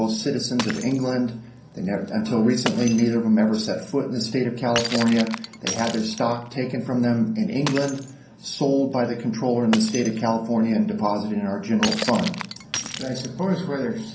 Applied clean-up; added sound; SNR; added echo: none; Shatter; 12 dB; reverberation time 0.6 s.